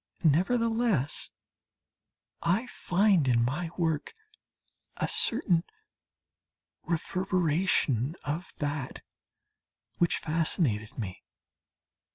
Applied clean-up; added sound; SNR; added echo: none; none; none; none.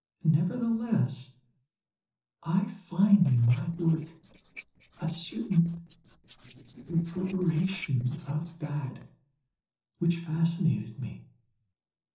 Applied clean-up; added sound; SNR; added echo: neural separator model SepFormer DNS4.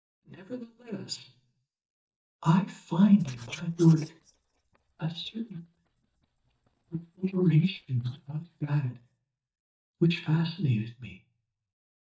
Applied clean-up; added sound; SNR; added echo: neural mask model DeepFilterNet 3.